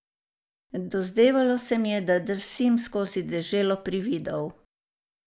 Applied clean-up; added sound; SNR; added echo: none; none; none; none.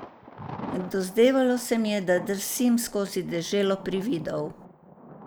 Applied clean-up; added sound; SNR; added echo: none; Thunder; 16 dB; none.